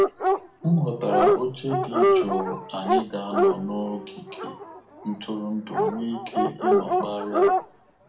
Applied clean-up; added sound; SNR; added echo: none; Dog; -5 dB; reverberation time 0.4 s.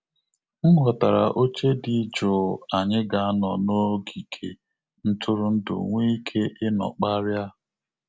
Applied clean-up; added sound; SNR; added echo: none; none; none; none.